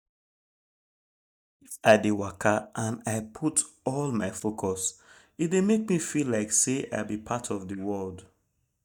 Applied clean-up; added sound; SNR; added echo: neural mask model DeepFilterNet 3.